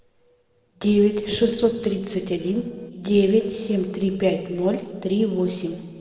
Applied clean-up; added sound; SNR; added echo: neural separator model SepFormer DNS4.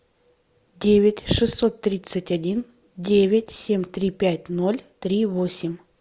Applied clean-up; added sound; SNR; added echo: none; none; none; none.